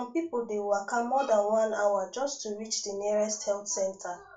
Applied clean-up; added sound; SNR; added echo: none; none; none; reverberation time 0.3 s.